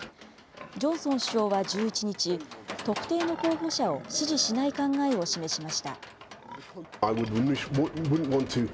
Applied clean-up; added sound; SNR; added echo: none; Livestock, farm animals, working animals; 13 dB; none.